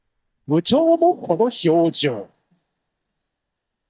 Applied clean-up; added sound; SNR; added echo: neural mask model DeepFilterNet 3.